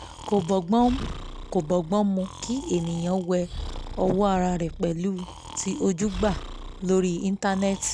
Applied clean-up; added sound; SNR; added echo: none; Breathing; 12 dB; none.